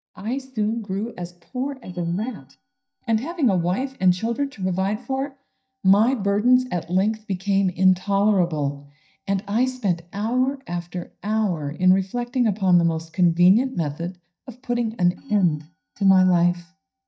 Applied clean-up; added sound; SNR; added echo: neural mask model DeepFilterNet 3.